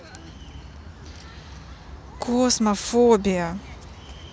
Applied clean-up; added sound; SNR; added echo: none; none; none; none.